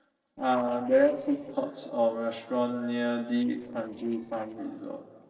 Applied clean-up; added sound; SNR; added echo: neural separator model SepFormer DNS4.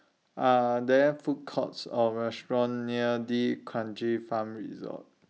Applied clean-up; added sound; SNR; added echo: none; none; none; none.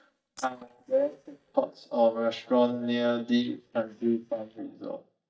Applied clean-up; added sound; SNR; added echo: neural mask model DeepFilterNet 3.